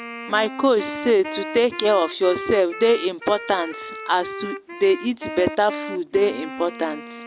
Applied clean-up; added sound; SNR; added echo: none; Wind instrument, woodwind instrument; 11 dB; none.